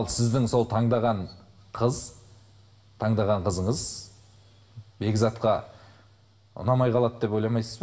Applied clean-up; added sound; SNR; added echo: none; none; none; reverberation time 0.7 s.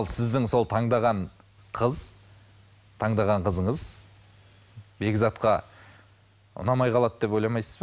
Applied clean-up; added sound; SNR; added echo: none; none; none; none.